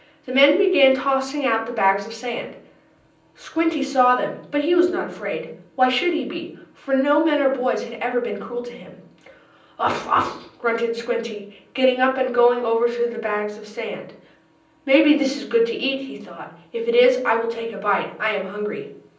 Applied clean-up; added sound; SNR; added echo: none; none; none; reverberation time 0.6 s.